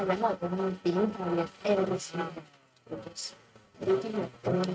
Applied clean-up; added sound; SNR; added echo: neural mask model RNNoise.